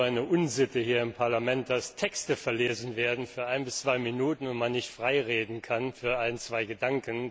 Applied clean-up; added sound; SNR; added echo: none; none; none; none.